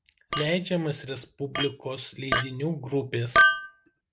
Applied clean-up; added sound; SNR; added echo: none; Chink, clink; -2 dB; none.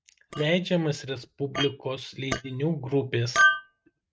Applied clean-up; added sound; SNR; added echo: neural mask model RNNoise.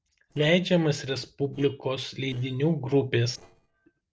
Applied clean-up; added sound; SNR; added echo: neural separator model SepFormer DNS4.